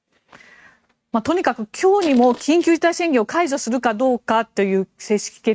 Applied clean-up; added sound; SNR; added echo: neural mask model RNNoise.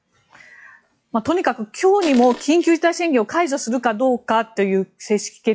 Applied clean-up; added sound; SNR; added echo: classical method log-MMSE.